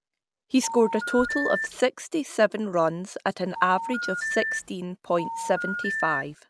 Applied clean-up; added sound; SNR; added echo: none; Telephone; 5 dB; none.